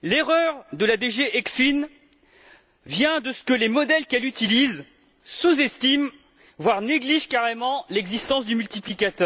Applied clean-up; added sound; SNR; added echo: none; none; none; none.